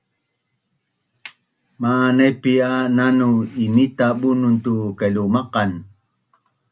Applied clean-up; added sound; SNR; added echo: none; none; none; none.